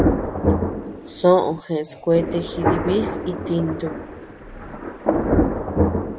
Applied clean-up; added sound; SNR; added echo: none; Thunder; -1 dB; none.